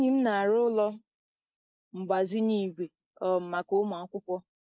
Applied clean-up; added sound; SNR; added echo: neural mask model Resemble Enhance denoiser.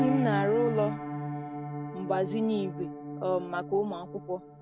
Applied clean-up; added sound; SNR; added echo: none; Piano; 5 dB; none.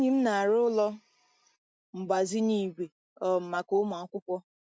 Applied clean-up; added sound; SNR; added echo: none; none; none; none.